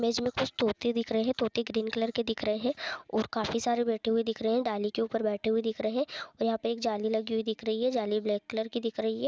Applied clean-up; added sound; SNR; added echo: none; none; none; none.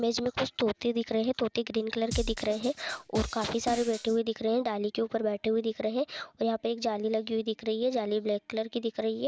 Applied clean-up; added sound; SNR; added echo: none; Drum kit; 9 dB; none.